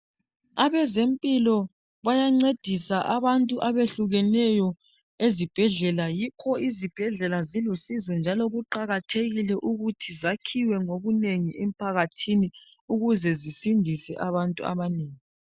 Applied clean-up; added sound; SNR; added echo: none; none; none; none.